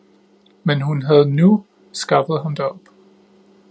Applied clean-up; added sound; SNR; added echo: none; none; none; none.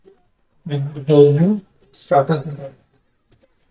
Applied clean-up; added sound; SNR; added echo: neural mask model DeepFilterNet 3.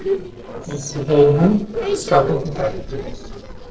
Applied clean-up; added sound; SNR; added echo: neural separator model SepFormer DNS4.